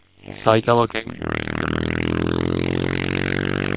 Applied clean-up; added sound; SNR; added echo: neural separator model SepFormer WHAM!.